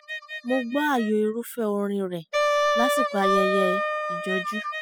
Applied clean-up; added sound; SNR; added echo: classical method spectral subtraction.